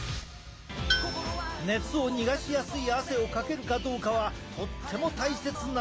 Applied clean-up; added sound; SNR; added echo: none; Tools; 2 dB; none.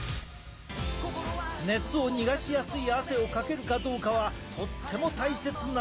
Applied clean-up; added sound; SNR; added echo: none; none; none; none.